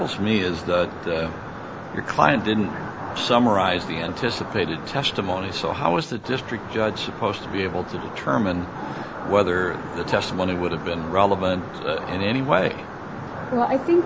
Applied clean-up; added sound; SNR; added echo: none; none; none; none.